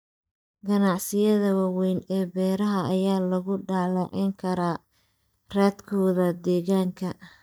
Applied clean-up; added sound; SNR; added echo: neural mask model DeepFilterNet 3.